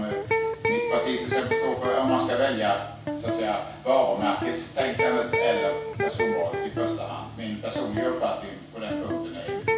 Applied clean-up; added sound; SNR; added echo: none; Electric guitar; 1 dB; reverberation time 0.7 s.